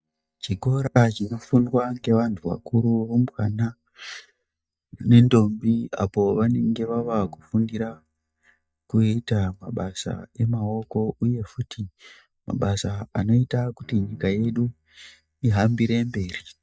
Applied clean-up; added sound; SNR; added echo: neural mask model DeepFilterNet 3.